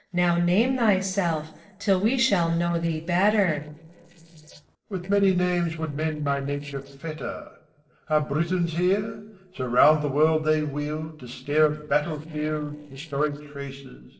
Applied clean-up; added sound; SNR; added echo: neural separator model SepFormer DNS4.